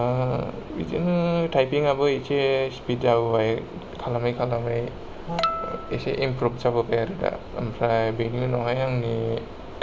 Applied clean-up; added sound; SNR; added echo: none; none; none; none.